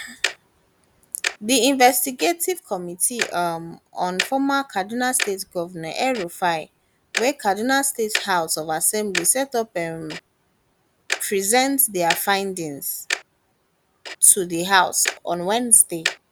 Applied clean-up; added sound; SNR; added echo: none; Tick-tock; 11 dB; none.